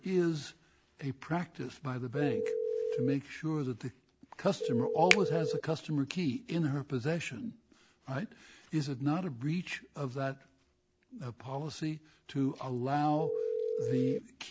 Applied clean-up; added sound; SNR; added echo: none; Telephone + Finger snapping; -1 dB; none.